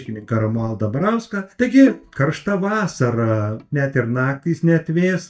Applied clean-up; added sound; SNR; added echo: neural mask model DeepFilterNet 3.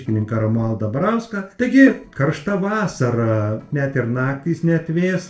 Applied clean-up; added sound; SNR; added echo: neural separator model SepFormer DNS4.